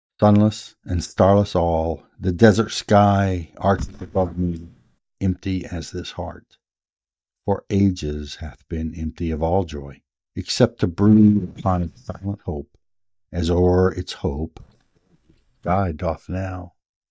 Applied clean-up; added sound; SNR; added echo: neural mask model DeepFilterNet 3.